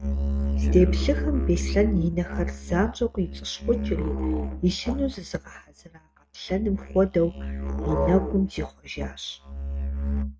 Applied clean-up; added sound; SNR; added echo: neural mask model RNNoise.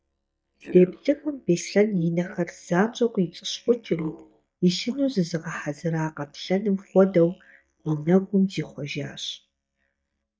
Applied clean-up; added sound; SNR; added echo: neural mask model DeepFilterNet 3.